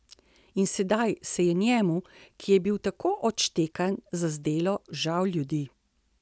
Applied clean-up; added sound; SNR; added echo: none; none; none; none.